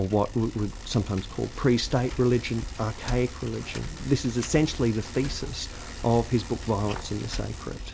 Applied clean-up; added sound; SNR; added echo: none; Bicycle; 10 dB; none.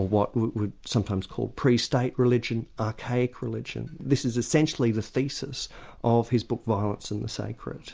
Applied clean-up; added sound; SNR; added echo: none; none; none; none.